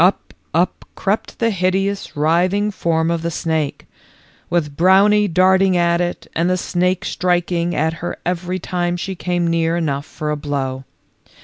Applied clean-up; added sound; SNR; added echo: none; none; none; none.